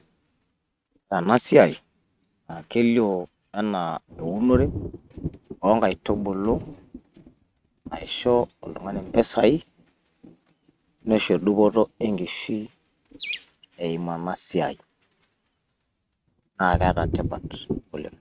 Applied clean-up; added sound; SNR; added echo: neural mask model RNNoise.